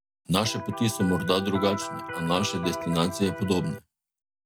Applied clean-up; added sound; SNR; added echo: none; Electric guitar; 8 dB; none.